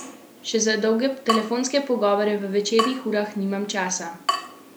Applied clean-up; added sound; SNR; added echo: none; Drip / Water tap, faucet; 9 dB; none.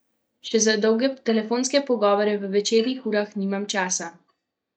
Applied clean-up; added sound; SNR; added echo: neural mask model DeepFilterNet 3.